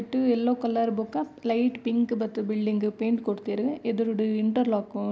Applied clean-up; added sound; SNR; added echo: none; none; none; none.